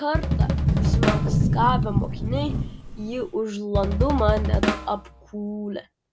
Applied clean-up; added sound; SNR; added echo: none; Drum kit + Sliding door; -4 dB; none.